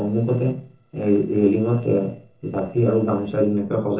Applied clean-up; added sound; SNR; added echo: neural separator model SepFormer DNS4.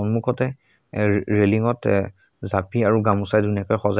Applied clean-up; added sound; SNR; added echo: none; none; none; none.